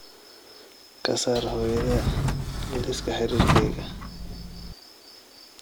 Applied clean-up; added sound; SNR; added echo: none; Drawer open or close; -3 dB; none.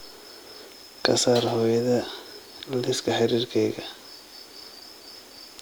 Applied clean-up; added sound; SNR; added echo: none; none; none; none.